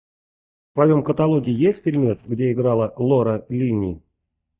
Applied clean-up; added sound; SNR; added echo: neural mask model DeepFilterNet 3.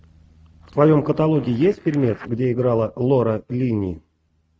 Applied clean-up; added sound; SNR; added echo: neural mask model RNNoise.